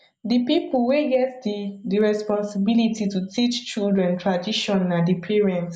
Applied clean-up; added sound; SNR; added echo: none; none; none; none.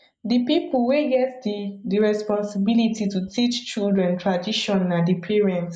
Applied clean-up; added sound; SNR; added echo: neural mask model Resemble Enhance denoiser.